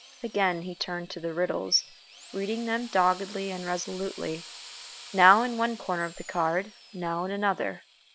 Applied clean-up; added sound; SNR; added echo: none; Drill; 19 dB; none.